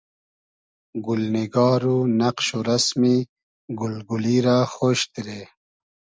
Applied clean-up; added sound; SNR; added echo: none; none; none; none.